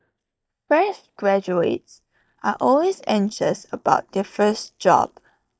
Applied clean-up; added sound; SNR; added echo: neural mask model DeepFilterNet 3.